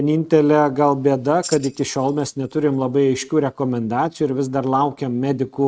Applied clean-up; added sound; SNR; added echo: neural mask model RNNoise.